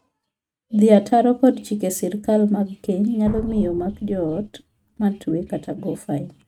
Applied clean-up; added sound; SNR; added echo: neural mask model RNNoise.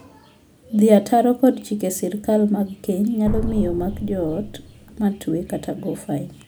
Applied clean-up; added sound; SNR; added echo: none; Drum; 10 dB; none.